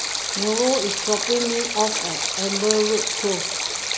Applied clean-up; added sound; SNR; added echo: none; Stream; 0 dB; none.